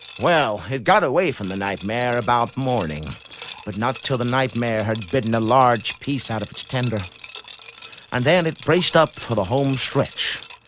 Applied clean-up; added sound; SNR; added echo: none; Liquid; 15 dB; none.